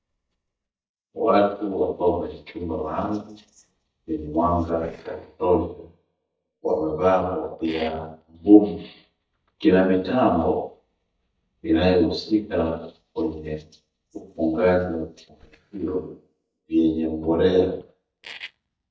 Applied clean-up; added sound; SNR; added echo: neural mask model DeepFilterNet 3.